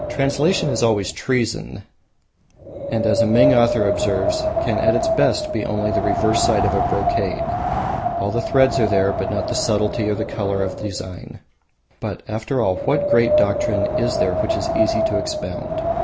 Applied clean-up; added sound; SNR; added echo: none; Wind; 0 dB; none.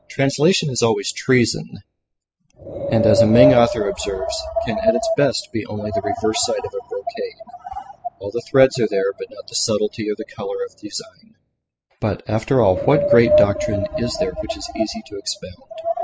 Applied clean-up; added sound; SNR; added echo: classical method spectral subtraction.